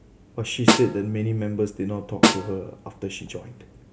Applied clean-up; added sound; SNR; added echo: none; Snare drum; -3 dB; none.